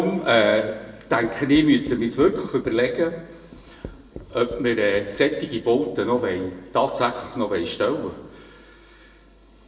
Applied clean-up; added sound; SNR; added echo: none; Writing; 20 dB; reverberation time 0.9 s.